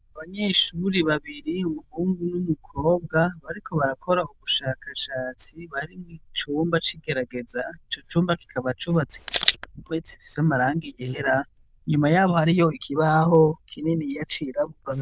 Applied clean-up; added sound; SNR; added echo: neural diffusion model UNIVERSE++.